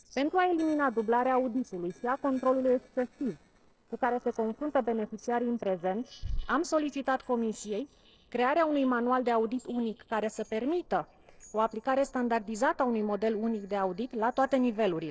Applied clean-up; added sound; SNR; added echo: neural separator model SepFormer DNS4.